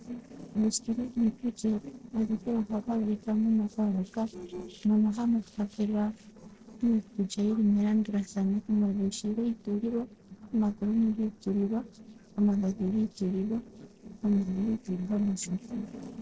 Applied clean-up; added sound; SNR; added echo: neural separator model SepFormer DNS4.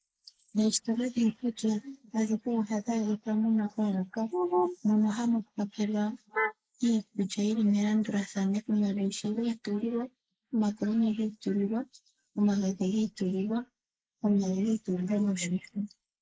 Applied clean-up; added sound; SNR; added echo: neural mask model Resemble Enhance denoiser.